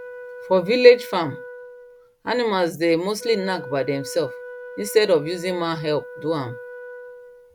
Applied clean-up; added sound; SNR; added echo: none; Wind instrument, woodwind instrument; 15 dB; none.